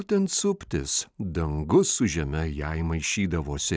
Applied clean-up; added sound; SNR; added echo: none; none; none; none.